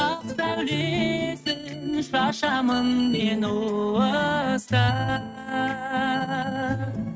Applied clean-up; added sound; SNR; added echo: neural mask model RNNoise.